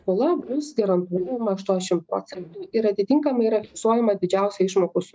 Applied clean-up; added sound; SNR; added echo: neural mask model DeepFilterNet 3.